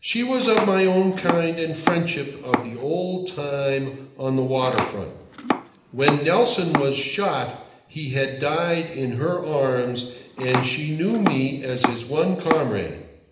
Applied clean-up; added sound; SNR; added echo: none; Domestic sounds, home sounds; 5 dB; reverberation time 0.8 s.